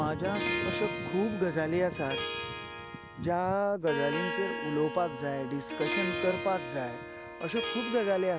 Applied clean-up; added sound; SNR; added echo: none; Harp; 4 dB; none.